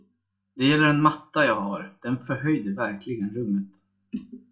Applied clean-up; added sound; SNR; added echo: none; none; none; reverberation time 0.3 s.